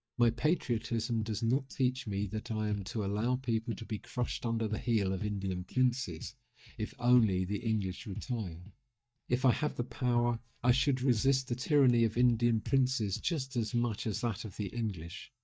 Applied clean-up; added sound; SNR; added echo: neural mask model DeepFilterNet 3.